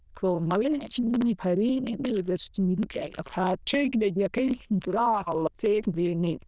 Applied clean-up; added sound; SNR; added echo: neural diffusion model UNIVERSE++.